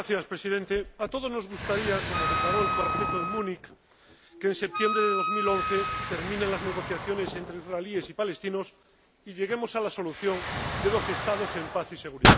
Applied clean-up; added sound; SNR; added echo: none; Explosion + Wind instrument, woodwind instrument; -1 dB; none.